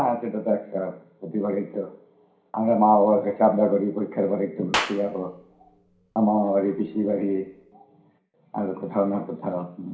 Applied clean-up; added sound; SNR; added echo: none; Clapping; 10 dB; reverberation time 0.5 s.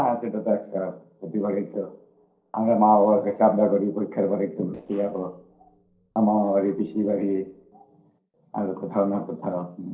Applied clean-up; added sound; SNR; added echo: neural separator model SepFormer DNS4.